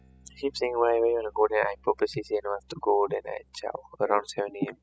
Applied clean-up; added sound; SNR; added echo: classical method spectral subtraction.